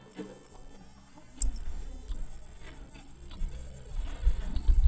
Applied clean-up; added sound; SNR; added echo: neural mask model DeepFilterNet 3.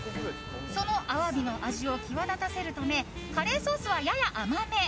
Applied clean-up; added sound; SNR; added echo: none; none; none; none.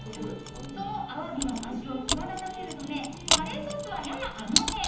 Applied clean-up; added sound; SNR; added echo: none; Mechanisms; -1 dB; reverberation time 1.3 s.